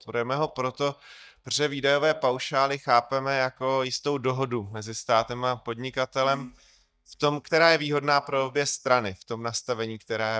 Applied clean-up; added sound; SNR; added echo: neural mask model DeepFilterNet 3.